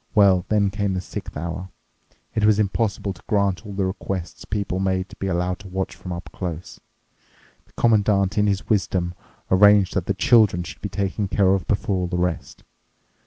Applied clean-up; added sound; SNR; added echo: none; none; none; none.